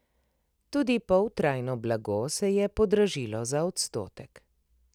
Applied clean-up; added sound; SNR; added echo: none; none; none; none.